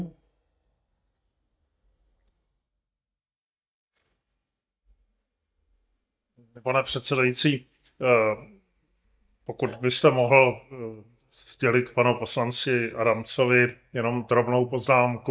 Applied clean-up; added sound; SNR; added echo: neural mask model DeepFilterNet 3.